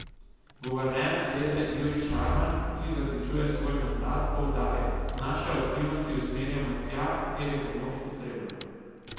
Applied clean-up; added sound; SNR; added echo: none; Rattle / Engine starting / Car; 3 dB; reverberation time 2.1 s.